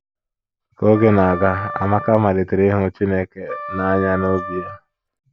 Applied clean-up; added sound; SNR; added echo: none; Wind instrument, woodwind instrument; 12 dB; none.